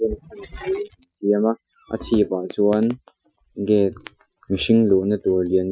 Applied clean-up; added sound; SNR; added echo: classical method Wiener filter.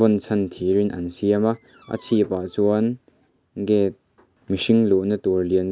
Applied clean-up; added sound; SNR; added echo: none; none; none; none.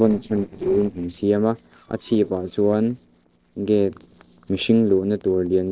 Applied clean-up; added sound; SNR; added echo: neural separator model SepFormer DNS4.